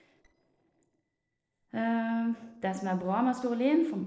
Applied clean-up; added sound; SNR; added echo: neural separator model SepFormer DNS4.